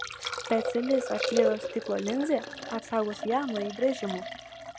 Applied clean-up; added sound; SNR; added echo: none; Liquid; 4 dB; none.